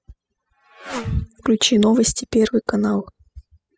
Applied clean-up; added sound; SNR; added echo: classical method spectral subtraction.